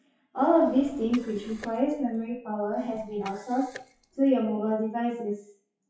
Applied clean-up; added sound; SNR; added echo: classical method WPE with log-MMSE.